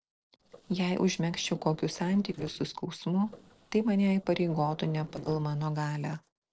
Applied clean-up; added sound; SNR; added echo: neural separator model SepFormer DNS4.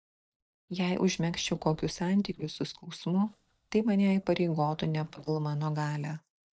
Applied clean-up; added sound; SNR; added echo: neural mask model DeepFilterNet 3.